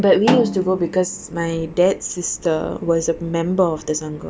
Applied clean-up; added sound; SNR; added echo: none; Snare drum; 7 dB; none.